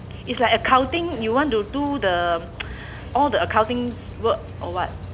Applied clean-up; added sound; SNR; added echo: none; Rain; 12 dB; none.